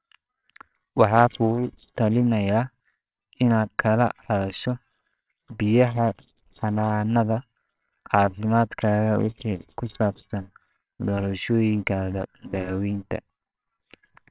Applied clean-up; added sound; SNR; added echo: neural separator model SepFormer WHAMR!.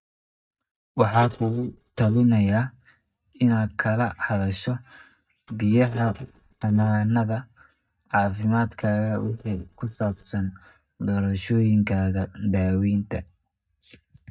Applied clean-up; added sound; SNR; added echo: neural mask model DeepFilterNet 3.